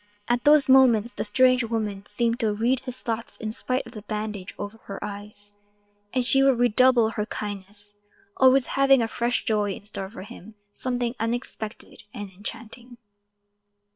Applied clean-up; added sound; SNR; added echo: neural separator model SepFormer WHAM!.